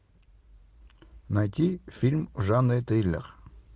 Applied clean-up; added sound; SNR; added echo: none; none; none; none.